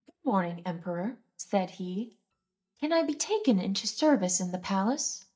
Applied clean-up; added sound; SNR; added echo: neural mask model DeepFilterNet 3.